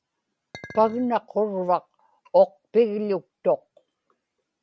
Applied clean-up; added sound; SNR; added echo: none; Chink, clink; 20 dB; none.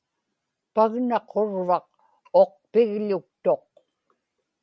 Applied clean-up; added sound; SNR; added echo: none; none; none; none.